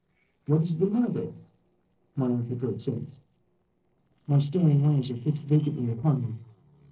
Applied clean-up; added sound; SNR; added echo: neural separator model SepFormer DNS4.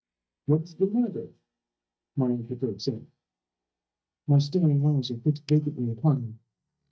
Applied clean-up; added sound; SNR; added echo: neural mask model DeepFilterNet 3.